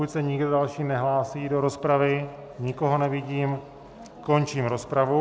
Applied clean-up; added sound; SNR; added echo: none; none; none; none.